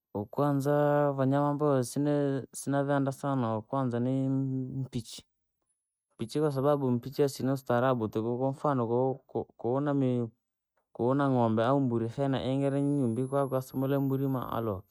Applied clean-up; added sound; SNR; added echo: neural mask model RNNoise.